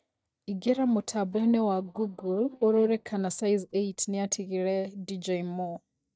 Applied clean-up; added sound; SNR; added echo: neural mask model DeepFilterNet 3.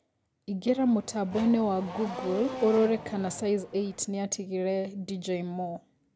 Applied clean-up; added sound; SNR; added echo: none; Race car, auto racing / Accelerating, revving, vroom; 11 dB; none.